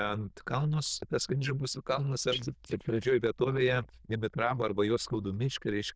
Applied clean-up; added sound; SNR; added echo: neural diffusion model UNIVERSE++.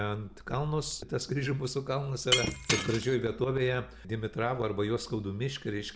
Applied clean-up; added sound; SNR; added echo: none; Shatter; 3 dB; none.